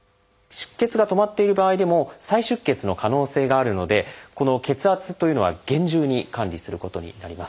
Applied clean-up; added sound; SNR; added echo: none; none; none; none.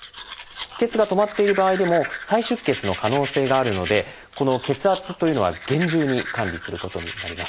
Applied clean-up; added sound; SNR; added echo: none; Domestic sounds, home sounds; 11 dB; none.